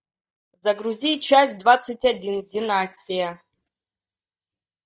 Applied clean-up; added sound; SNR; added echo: neural mask model DeepFilterNet 3.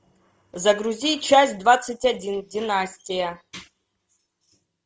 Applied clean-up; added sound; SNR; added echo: none; none; none; none.